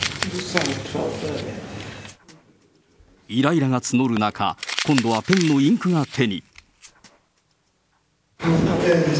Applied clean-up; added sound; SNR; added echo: none; Crumpling, crinkling; 12 dB; none.